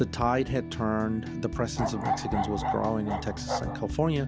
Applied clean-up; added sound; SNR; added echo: none; Bark; 4 dB; none.